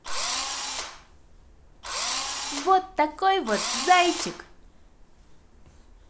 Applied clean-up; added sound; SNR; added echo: none; Engine / Drill; 4 dB; none.